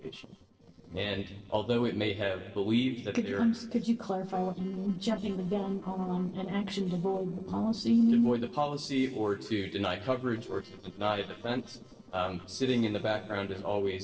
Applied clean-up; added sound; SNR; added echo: neural separator model SepFormer DNS4.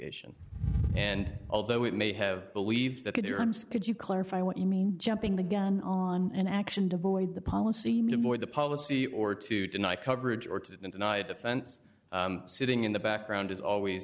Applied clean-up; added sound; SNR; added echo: none; none; none; none.